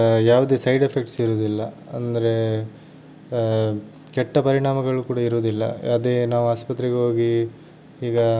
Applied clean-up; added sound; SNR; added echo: none; none; none; none.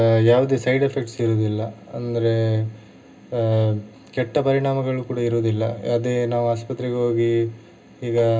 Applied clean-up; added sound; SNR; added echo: none; none; none; reverberation time 0.2 s.